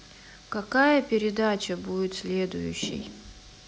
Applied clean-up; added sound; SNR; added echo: none; none; none; none.